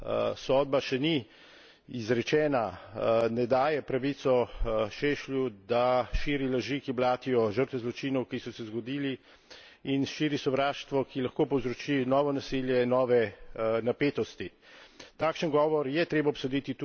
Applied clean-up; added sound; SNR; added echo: none; none; none; none.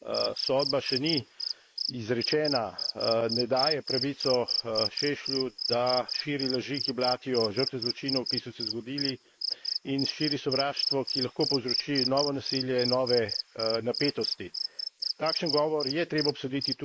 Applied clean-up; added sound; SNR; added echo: neural mask model Resemble Enhance denoiser.